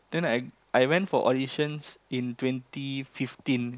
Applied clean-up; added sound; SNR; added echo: none; none; none; none.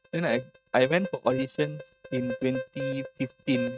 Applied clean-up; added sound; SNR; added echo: neural mask model RNNoise.